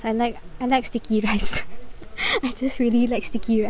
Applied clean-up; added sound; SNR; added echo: none; none; none; none.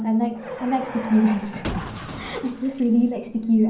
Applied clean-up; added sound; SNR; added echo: none; Car; 12 dB; reverberation time 0.6 s.